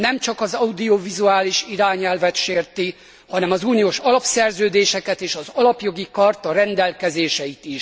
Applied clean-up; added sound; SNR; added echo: none; none; none; none.